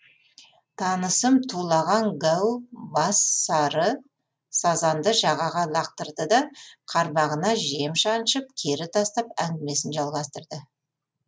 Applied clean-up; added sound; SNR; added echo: none; none; none; none.